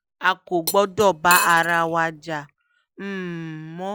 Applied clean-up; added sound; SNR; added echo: none; Cutlery, silverware; 8 dB; none.